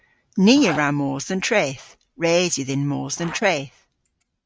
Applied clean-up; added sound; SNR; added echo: neural mask model RNNoise.